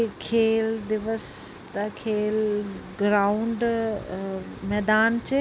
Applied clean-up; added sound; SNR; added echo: none; none; none; none.